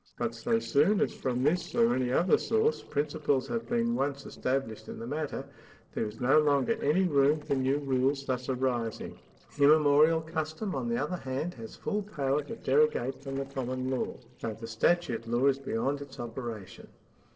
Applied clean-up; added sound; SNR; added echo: neural separator model SepFormer DNS4.